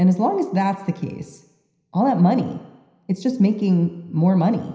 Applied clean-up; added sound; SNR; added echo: none; none; none; reverberation time 0.9 s.